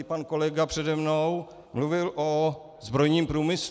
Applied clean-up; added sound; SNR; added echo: none; none; none; none.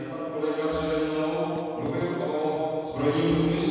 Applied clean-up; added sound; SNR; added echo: none; Writing; 18 dB; reverberation time 2.1 s.